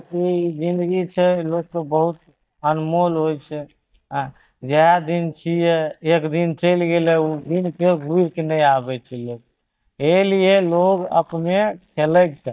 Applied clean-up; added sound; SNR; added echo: neural mask model DeepFilterNet 3.